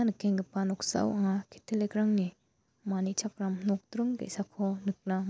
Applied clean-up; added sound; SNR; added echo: none; none; none; none.